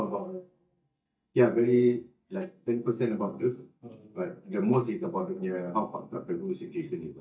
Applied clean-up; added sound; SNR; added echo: neural mask model DeepFilterNet 3.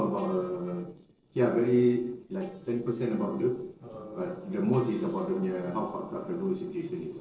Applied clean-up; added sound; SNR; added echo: neural separator model SepFormer DNS4.